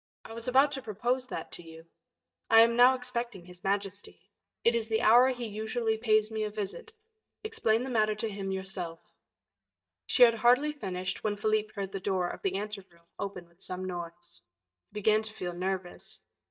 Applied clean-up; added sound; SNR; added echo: neural mask model DeepFilterNet 3.